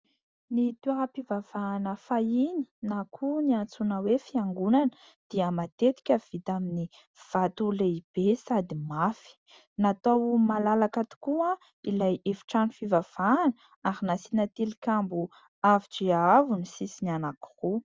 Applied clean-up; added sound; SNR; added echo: none; none; none; none.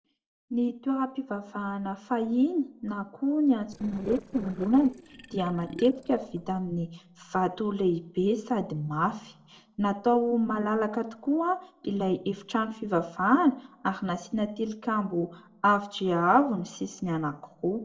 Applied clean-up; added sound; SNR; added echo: neural separator model SepFormer DNS4.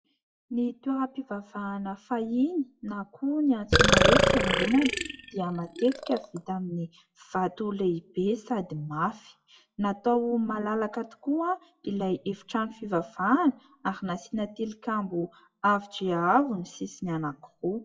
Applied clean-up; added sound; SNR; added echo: classical method WPE with log-MMSE.